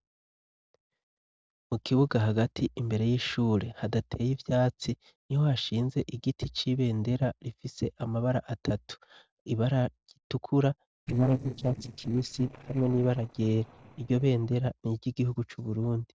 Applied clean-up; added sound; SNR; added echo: neural separator model SepFormer DNS4.